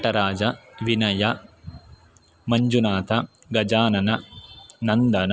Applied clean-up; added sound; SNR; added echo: none; none; none; none.